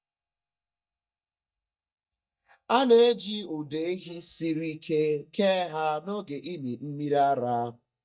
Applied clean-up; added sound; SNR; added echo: neural mask model DeepFilterNet 3.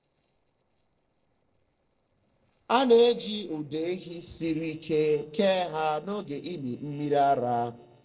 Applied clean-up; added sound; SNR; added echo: neural separator model SepFormer DNS4.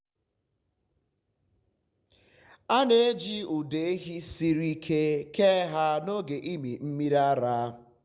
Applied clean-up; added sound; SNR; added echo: none; none; none; none.